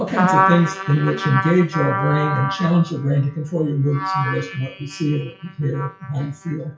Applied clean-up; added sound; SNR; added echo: classical method WPE with log-MMSE.